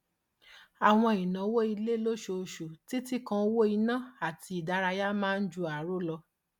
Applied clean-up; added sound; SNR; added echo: none; none; none; none.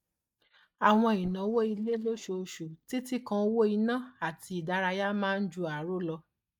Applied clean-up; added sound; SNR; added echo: neural mask model DeepFilterNet 3.